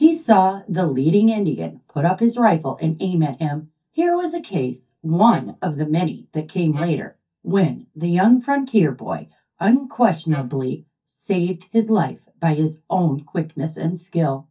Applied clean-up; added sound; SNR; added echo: neural mask model DeepFilterNet 3.